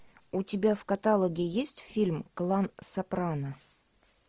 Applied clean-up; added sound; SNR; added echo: none; none; none; none.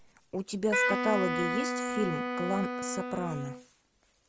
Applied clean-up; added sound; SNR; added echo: none; Wind instrument, woodwind instrument; -1 dB; none.